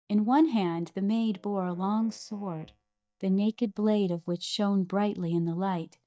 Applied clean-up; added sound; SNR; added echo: neural mask model DeepFilterNet 3.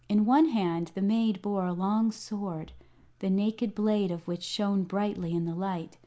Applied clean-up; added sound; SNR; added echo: none; none; none; none.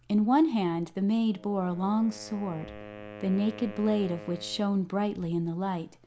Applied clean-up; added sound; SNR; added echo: none; Wind instrument, woodwind instrument; 18 dB; none.